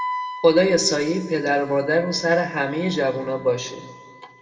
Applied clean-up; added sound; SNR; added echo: none; Wind instrument, woodwind instrument; 14 dB; reverberation time 1.2 s.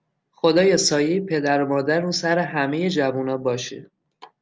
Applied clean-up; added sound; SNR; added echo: none; none; none; none.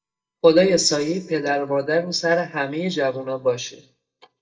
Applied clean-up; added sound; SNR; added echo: neural mask model DeepFilterNet 3.